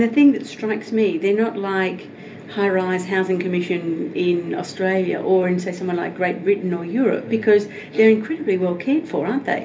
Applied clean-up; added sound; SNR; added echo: none; none; none; reverberation time 0.3 s.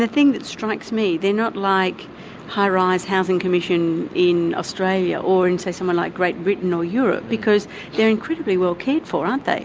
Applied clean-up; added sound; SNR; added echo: none; none; none; none.